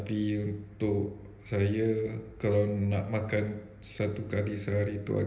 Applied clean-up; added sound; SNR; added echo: none; none; none; reverberation time 0.8 s.